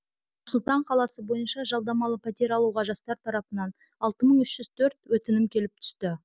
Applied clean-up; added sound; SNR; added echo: none; none; none; none.